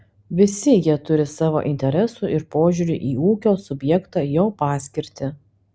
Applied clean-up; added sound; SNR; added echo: none; none; none; none.